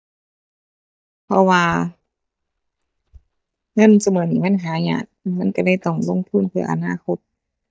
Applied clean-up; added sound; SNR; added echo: neural mask model DeepFilterNet 3.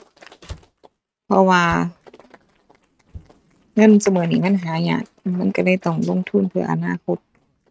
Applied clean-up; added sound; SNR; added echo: neural mask model RNNoise.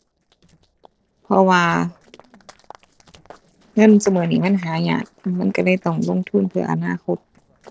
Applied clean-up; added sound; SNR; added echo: neural separator model SepFormer DNS4.